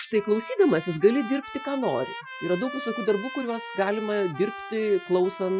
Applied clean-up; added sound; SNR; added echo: classical method Wiener filter.